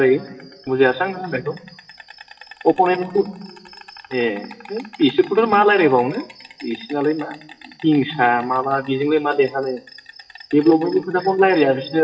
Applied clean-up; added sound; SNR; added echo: classical method WPE with log-MMSE.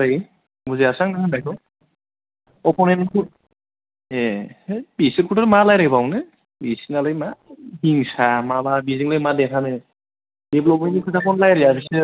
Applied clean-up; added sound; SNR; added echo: none; none; none; none.